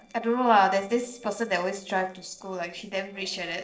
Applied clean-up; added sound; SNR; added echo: neural separator model SepFormer DNS4.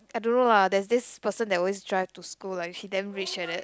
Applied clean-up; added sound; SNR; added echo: none; none; none; none.